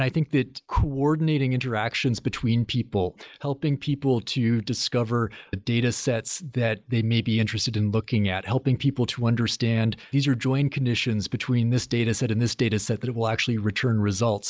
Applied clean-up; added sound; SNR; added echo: neural mask model Resemble Enhance denoiser.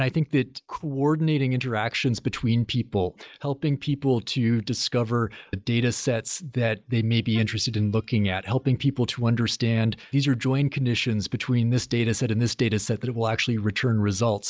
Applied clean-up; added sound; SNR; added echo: neural mask model DeepFilterNet 3.